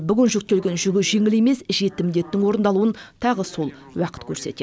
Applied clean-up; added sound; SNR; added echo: none; none; none; none.